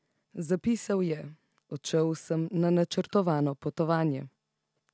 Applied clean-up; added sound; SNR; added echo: none; none; none; none.